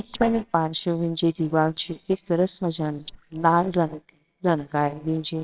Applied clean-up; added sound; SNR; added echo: neural separator model SepFormer WHAMR!.